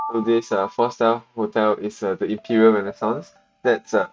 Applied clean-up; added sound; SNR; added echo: neural mask model RNNoise.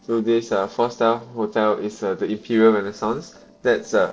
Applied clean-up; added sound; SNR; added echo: neural separator model SepFormer DNS4.